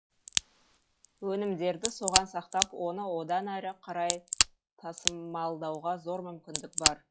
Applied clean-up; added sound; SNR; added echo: classical method log-MMSE.